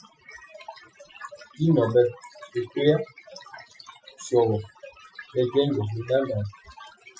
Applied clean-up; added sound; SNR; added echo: classical method Wiener filter.